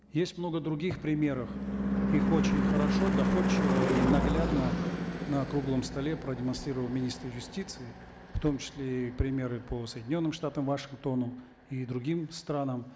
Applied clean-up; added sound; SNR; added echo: none; Car passing by / Engine / Truck; 0 dB; none.